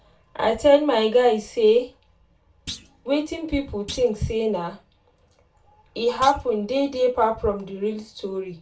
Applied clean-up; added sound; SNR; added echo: none; Thump, thud; 18 dB; reverberation time 0.3 s.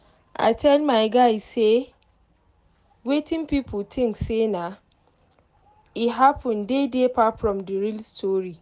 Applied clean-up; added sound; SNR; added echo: none; none; none; none.